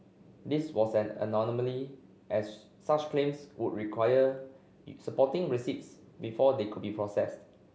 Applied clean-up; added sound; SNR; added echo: none; none; none; none.